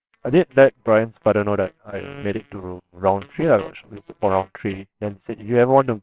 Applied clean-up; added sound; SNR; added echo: neural separator model SepFormer WHAMR!.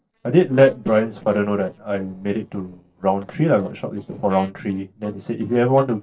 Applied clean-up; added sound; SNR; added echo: neural separator model SepFormer DNS4.